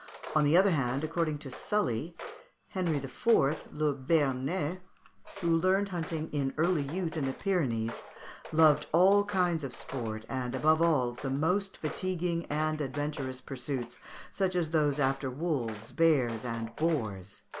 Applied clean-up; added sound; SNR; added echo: none; Walk, footsteps; 17 dB; none.